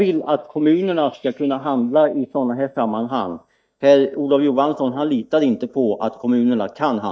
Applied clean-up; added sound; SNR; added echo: neural mask model DeepFilterNet 3.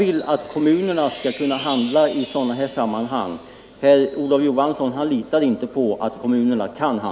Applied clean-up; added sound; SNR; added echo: none; Wind chime; 5 dB; none.